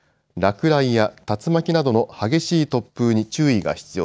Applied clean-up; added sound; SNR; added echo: none; none; none; none.